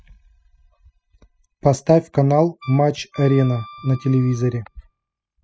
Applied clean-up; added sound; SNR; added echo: classical method spectral subtraction.